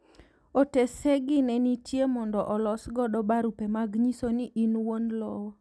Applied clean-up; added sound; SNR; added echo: none; none; none; none.